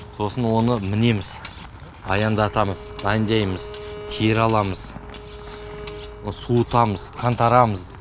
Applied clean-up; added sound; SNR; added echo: none; Cutlery, silverware + Bowed string instrument; 17 dB; none.